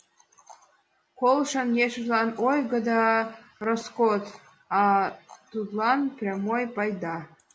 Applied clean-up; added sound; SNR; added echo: none; none; none; none.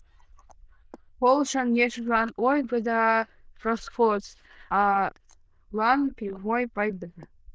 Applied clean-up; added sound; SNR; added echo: neural diffusion model UNIVERSE++.